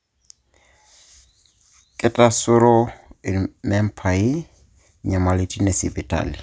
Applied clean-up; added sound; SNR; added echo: none; none; none; none.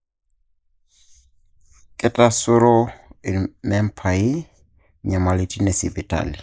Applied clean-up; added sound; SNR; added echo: neural mask model Resemble Enhance denoiser.